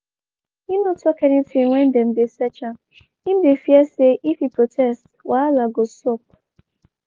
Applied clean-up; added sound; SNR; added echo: none; none; none; none.